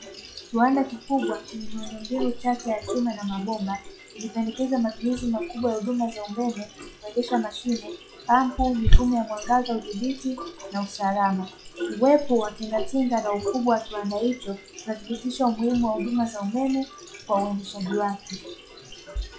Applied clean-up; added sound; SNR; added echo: classical method log-MMSE.